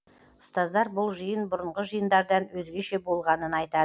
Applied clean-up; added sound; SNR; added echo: none; none; none; none.